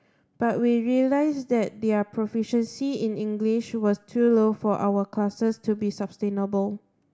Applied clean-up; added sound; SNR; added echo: none; none; none; none.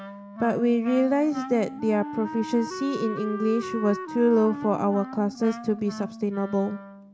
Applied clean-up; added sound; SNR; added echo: none; Wind instrument, woodwind instrument; 11 dB; none.